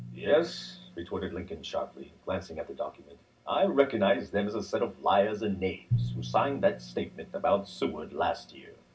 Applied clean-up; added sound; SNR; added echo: none; Drum; 11 dB; reverberation time 0.4 s.